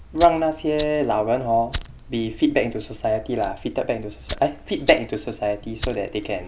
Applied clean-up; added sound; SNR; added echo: none; Fire; 14 dB; none.